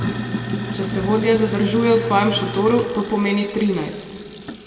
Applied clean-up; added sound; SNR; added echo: none; Sink (filling or washing); 7 dB; reverberation time 2.0 s.